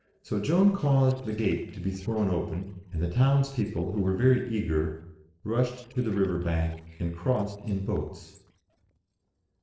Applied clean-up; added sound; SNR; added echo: neural separator model SepFormer DNS4.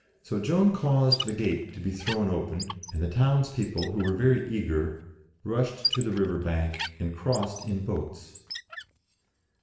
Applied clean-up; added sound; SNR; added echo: none; Squeak; 11 dB; reverberation time 0.7 s.